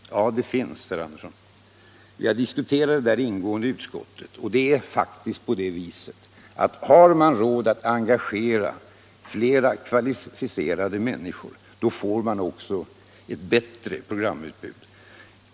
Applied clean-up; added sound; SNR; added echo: none; none; none; none.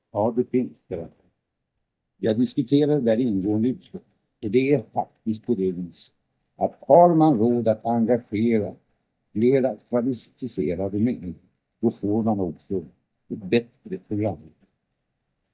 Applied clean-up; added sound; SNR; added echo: neural mask model DeepFilterNet 3.